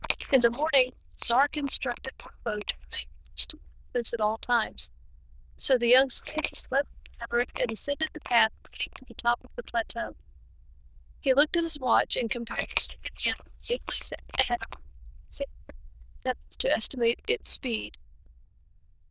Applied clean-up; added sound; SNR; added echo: neural diffusion model UNIVERSE++.